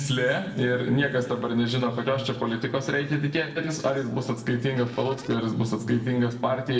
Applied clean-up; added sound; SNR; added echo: neural separator model SepFormer DNS4.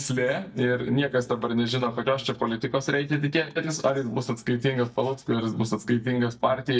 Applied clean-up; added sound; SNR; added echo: neural mask model DeepFilterNet 3.